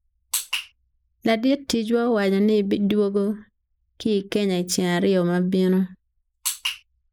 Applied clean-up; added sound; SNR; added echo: neural mask model Resemble Enhance denoiser.